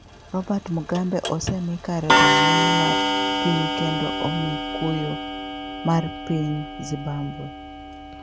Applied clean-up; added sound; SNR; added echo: none; Clock; -2 dB; none.